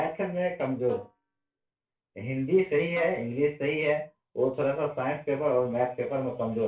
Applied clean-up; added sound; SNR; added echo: neural separator model SepFormer DNS4.